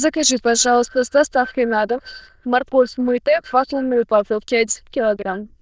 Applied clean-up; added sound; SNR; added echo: neural diffusion model UNIVERSE++.